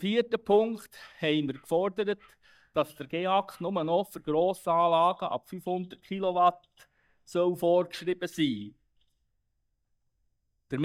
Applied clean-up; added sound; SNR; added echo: neural mask model DeepFilterNet 3.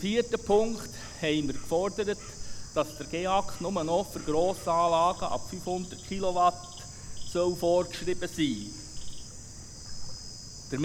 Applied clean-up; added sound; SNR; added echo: none; Bird / Insect; 8 dB; none.